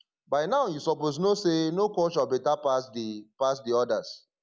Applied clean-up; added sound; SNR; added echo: none; none; none; none.